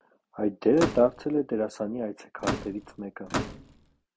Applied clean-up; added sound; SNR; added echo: none; Slam / Microwave oven; 6 dB; none.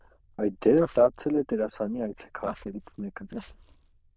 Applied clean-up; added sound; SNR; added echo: neural diffusion model UNIVERSE++.